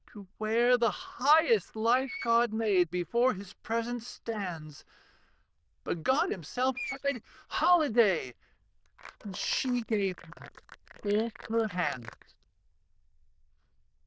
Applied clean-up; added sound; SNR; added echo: neural diffusion model UNIVERSE++.